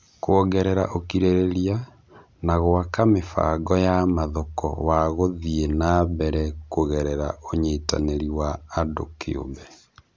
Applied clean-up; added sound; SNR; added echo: none; none; none; none.